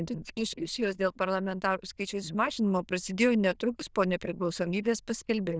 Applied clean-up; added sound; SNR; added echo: neural diffusion model UNIVERSE++.